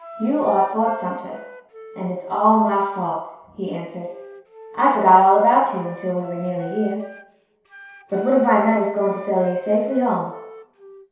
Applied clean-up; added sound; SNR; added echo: none; Wind instrument, woodwind instrument; 19 dB; reverberation time 0.7 s.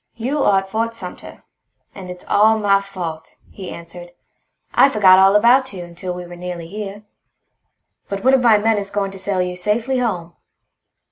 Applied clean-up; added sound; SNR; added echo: none; none; none; none.